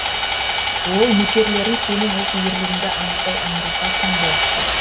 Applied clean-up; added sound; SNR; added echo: none; Sawing; -3 dB; none.